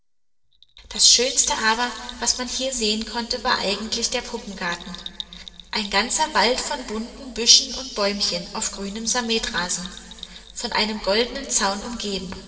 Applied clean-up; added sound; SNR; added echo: neural separator model SepFormer DNS4.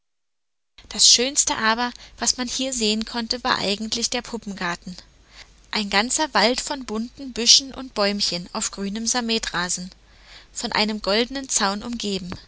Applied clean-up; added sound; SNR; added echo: none; none; none; none.